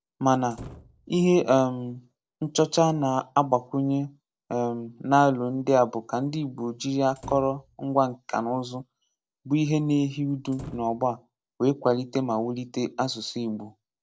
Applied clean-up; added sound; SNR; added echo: neural separator model SepFormer DNS4.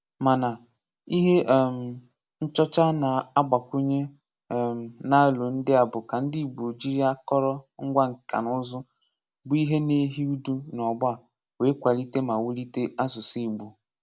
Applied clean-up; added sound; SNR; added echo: none; none; none; none.